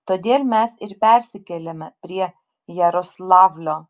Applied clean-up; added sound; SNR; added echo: none; none; none; none.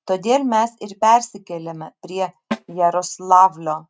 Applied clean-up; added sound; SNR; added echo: neural mask model RNNoise.